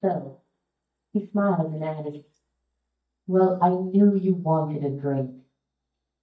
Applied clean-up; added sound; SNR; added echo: neural mask model DeepFilterNet 3.